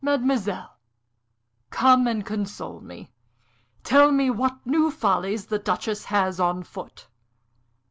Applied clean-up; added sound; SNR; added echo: none; none; none; none.